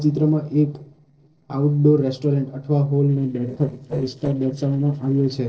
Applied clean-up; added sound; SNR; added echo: neural separator model SepFormer DNS4.